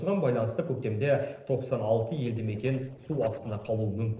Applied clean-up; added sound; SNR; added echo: neural separator model SepFormer DNS4.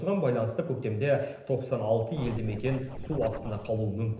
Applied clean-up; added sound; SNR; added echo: none; Scratching (performance technique); 12 dB; reverberation time 0.9 s.